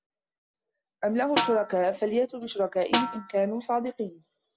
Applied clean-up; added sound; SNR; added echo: none; Snare drum; 2 dB; none.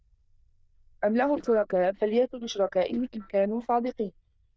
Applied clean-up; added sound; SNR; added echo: neural diffusion model UNIVERSE++.